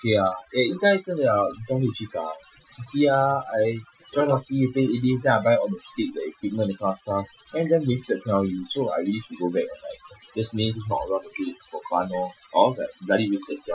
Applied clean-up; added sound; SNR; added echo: classical method Wiener filter.